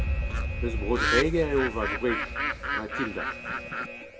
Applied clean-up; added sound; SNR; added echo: none; Bird + Alarm; -1 dB; none.